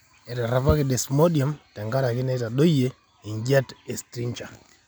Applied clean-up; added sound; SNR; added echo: none; none; none; none.